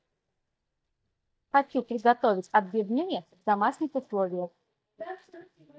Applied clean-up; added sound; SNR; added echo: neural mask model DeepFilterNet 3.